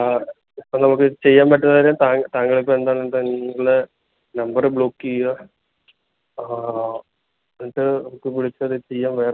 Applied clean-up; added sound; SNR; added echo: none; none; none; none.